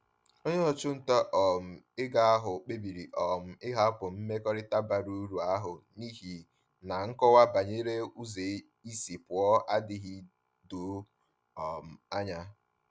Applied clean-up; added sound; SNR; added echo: none; none; none; none.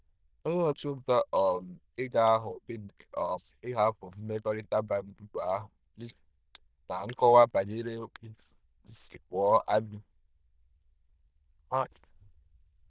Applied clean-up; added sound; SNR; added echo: neural diffusion model UNIVERSE++.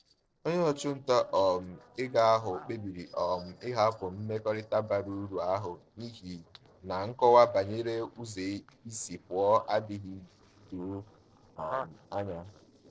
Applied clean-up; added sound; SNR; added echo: neural separator model SepFormer DNS4.